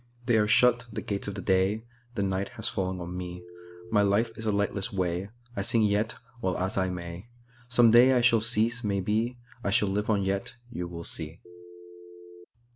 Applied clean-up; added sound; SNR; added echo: none; Telephone; 16 dB; none.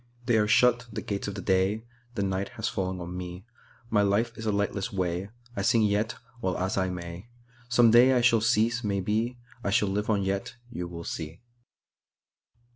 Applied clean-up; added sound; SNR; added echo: none; none; none; none.